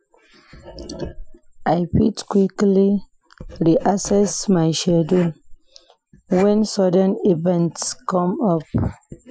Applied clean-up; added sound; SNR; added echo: classical method Wiener filter.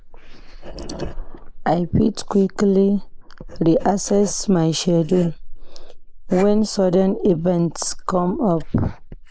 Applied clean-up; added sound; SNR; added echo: neural mask model Resemble Enhance denoiser.